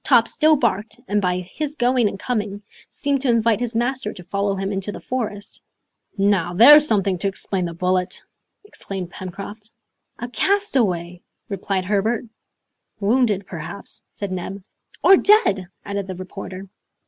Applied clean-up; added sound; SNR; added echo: none; none; none; none.